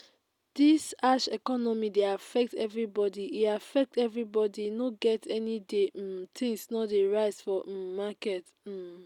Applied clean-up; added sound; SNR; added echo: none; none; none; none.